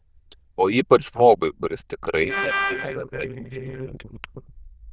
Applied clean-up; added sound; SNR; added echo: neural diffusion model UNIVERSE++.